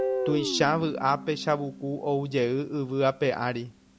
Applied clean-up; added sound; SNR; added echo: none; Guitar; 8 dB; none.